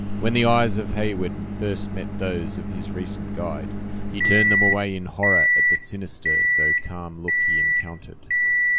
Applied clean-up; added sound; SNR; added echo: none; Microwave oven; -4 dB; none.